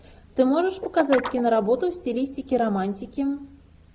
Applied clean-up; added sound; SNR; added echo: none; Guitar; 12 dB; none.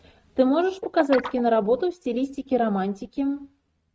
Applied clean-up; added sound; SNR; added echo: neural mask model RNNoise.